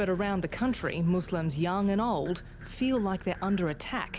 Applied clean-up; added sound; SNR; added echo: none; none; none; none.